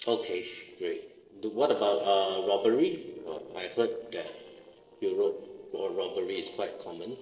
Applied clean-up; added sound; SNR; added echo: neural separator model SepFormer DNS4.